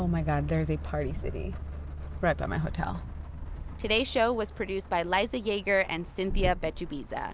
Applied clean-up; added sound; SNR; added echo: none; Bass guitar; 10 dB; none.